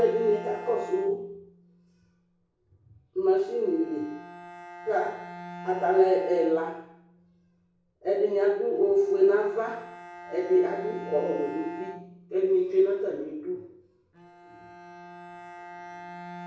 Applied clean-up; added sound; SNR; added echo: none; Bowed string instrument; 16 dB; reverberation time 0.6 s.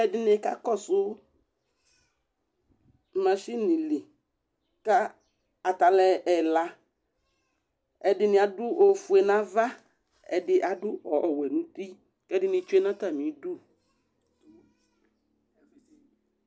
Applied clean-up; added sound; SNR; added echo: none; none; none; none.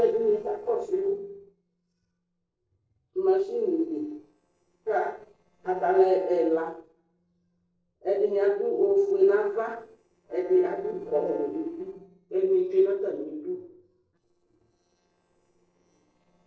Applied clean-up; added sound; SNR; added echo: neural separator model SepFormer DNS4.